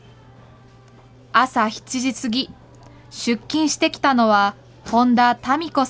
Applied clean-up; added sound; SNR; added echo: none; none; none; none.